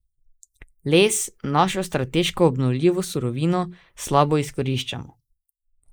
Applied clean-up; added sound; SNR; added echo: neural mask model Resemble Enhance denoiser.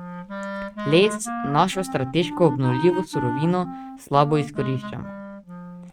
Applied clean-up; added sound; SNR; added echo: neural mask model RNNoise.